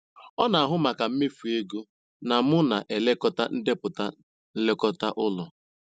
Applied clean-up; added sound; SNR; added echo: none; none; none; none.